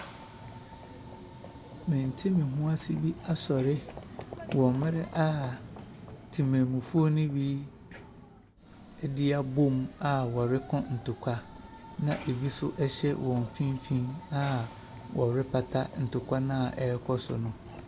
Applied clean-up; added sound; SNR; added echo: none; Run / Train; 15 dB; none.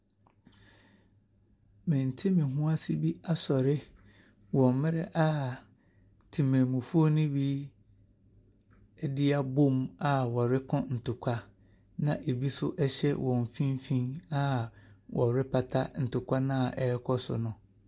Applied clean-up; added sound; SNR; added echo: none; none; none; none.